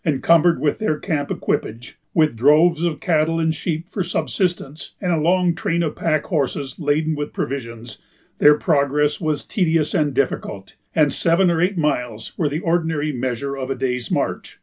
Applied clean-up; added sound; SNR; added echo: none; none; none; none.